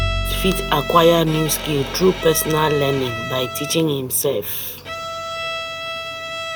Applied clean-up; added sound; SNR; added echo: none; Bowed string instrument + Bowed string instrument; 7 dB; none.